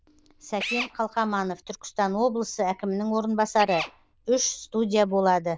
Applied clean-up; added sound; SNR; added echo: neural diffusion model UNIVERSE++.